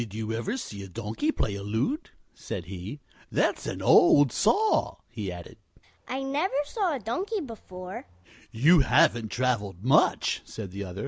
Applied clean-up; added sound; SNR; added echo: none; none; none; none.